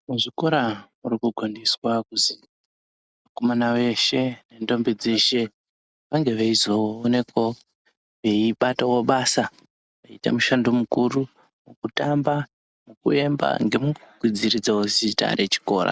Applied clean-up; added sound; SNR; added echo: none; none; none; none.